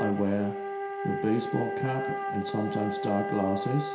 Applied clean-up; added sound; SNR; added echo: none; Wind instrument, woodwind instrument; 3 dB; reverberation time 0.7 s.